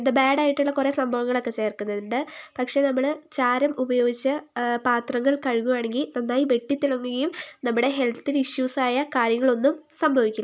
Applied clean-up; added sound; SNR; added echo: none; none; none; none.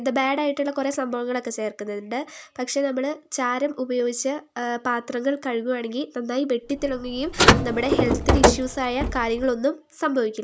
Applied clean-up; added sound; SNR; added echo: none; Car; -4 dB; none.